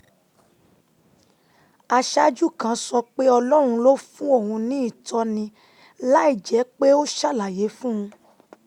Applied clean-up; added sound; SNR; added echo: none; none; none; none.